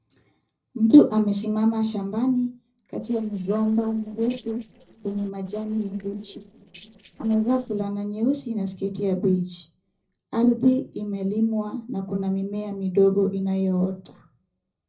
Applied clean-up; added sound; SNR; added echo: neural separator model SepFormer DNS4.